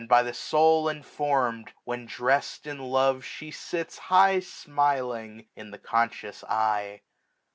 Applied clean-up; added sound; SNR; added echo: none; none; none; none.